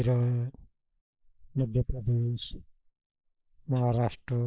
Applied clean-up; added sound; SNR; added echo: neural mask model Resemble Enhance denoiser.